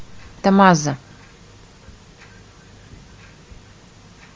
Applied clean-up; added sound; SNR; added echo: none; none; none; none.